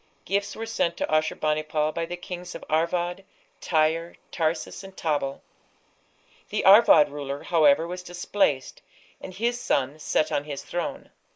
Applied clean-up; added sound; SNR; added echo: neural mask model Resemble Enhance denoiser.